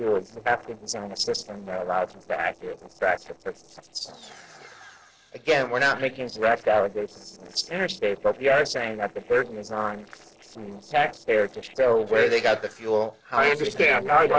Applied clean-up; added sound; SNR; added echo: neural separator model SepFormer DNS4.